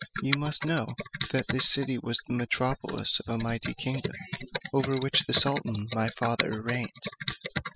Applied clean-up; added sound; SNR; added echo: classical method spectral subtraction.